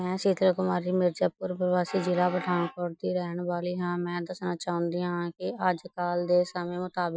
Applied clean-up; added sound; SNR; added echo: classical method Wiener filter.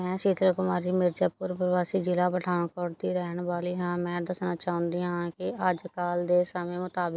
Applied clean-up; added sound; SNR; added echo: none; none; none; none.